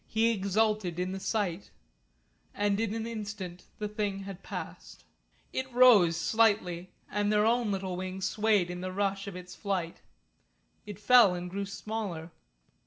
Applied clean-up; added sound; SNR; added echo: none; none; none; none.